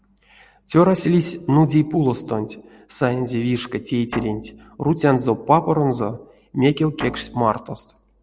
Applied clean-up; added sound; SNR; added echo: none; Guitar; 15 dB; none.